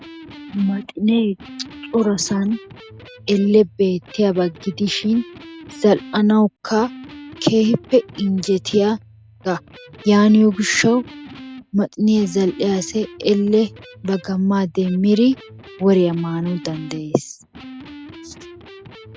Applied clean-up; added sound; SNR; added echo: none; Electric guitar; 20 dB; none.